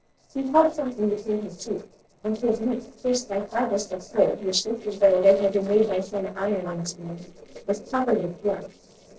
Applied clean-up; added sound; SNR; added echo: neural separator model SepFormer DNS4.